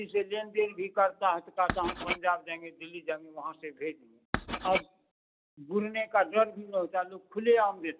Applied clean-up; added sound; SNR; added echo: none; Writing; 6 dB; none.